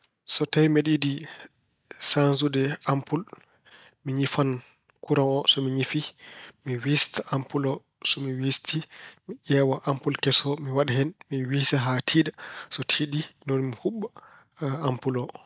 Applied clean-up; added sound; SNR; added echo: none; none; none; none.